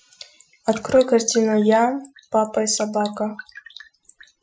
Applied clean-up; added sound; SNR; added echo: classical method Wiener filter.